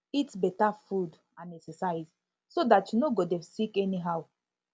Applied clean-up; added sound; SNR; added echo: none; none; none; none.